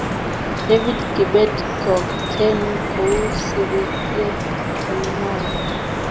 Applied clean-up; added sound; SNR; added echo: none; Drip; 0 dB; none.